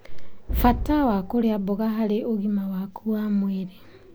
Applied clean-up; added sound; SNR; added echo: none; Boom; 7 dB; none.